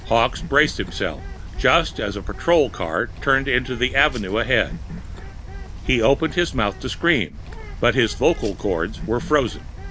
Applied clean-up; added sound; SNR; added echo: none; Bird; 10 dB; none.